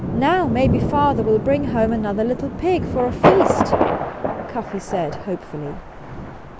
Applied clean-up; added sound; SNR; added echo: none; Thunder; 1 dB; none.